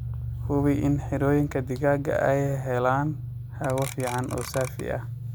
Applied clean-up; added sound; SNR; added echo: none; Clock; 14 dB; none.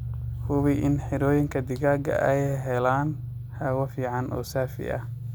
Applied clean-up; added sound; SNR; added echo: none; none; none; none.